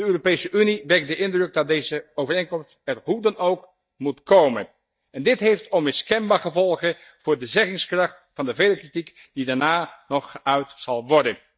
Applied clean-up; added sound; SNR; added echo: neural mask model DeepFilterNet 3.